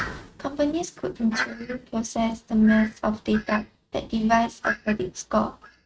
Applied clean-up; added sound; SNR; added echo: neural mask model RNNoise.